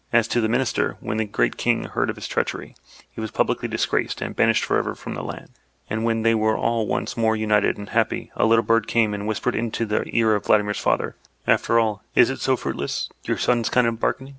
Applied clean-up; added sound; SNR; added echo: none; none; none; none.